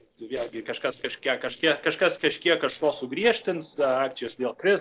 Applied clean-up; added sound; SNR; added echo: neural separator model SepFormer DNS4.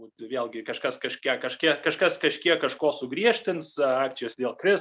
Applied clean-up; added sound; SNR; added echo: none; none; none; none.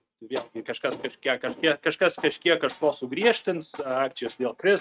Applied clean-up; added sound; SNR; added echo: neural mask model RNNoise.